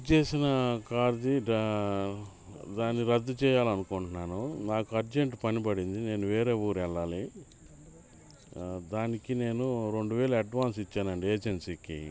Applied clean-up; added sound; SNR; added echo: none; none; none; none.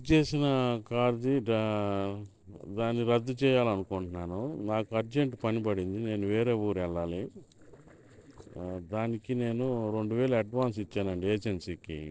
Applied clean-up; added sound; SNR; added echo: neural separator model SepFormer DNS4.